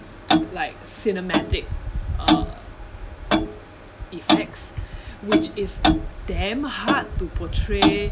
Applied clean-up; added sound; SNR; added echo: none; Clock; -3 dB; none.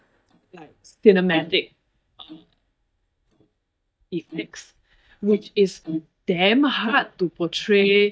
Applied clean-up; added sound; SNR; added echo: neural mask model DeepFilterNet 3.